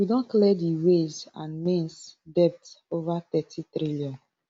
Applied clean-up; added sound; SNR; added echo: none; none; none; none.